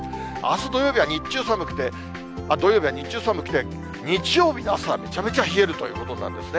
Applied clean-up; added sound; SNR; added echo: none; none; none; none.